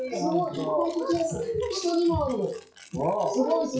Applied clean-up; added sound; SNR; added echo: classical method WPE with log-MMSE.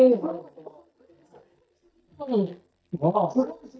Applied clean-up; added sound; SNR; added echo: neural mask model DeepFilterNet 3.